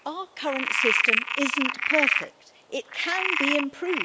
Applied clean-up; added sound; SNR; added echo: none; Frog; -3 dB; none.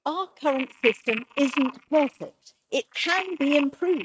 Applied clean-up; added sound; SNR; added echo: neural mask model RNNoise.